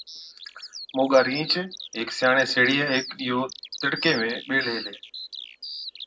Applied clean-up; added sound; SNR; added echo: none; Bird vocalization, bird call, bird song; 13 dB; reverberation time 0.3 s.